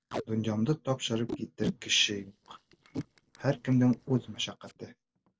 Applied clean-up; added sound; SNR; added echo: neural separator model SepFormer DNS4.